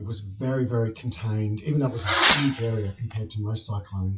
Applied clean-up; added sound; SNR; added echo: classical method WPE with log-MMSE.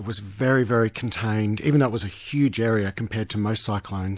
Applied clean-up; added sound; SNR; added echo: none; none; none; none.